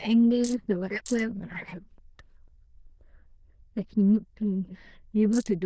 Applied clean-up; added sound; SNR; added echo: neural diffusion model UNIVERSE++.